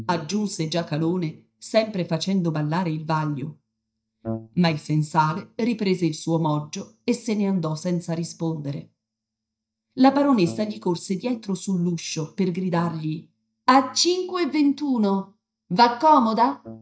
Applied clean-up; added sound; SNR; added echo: neural mask model DeepFilterNet 3.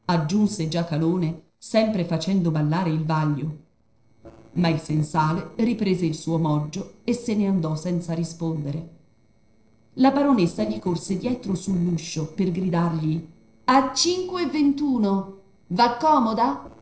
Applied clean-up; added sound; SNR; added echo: neural separator model SepFormer DNS4.